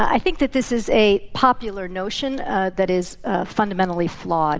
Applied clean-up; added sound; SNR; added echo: none; Squeak / Walk, footsteps; 10 dB; none.